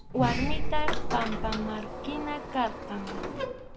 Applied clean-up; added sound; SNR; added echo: none; Sliding door; -3 dB; none.